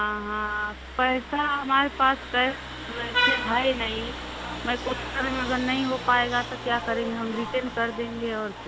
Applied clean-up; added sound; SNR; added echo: none; Vehicle horn, car horn, honking; 6 dB; none.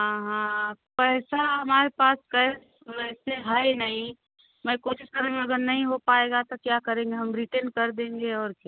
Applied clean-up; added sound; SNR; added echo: none; none; none; none.